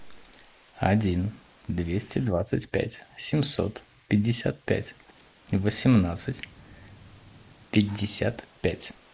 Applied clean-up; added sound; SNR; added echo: neural mask model Resemble Enhance denoiser.